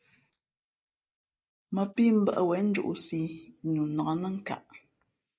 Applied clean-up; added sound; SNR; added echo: neural mask model Resemble Enhance denoiser.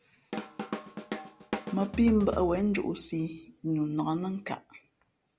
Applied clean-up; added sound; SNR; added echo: none; Drum kit; 9 dB; none.